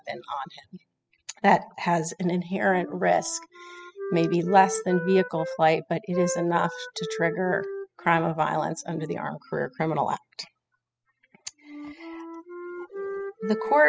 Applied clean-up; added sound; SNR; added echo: classical method spectral subtraction.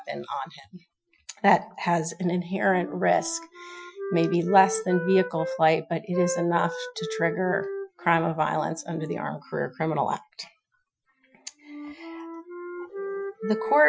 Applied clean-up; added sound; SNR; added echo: classical method Wiener filter.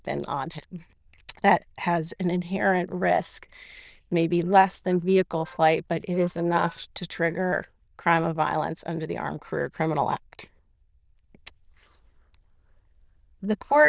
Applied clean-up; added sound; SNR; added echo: neural diffusion model UNIVERSE++.